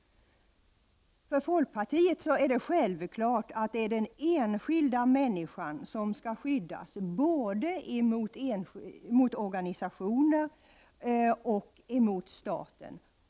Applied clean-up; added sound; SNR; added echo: none; none; none; none.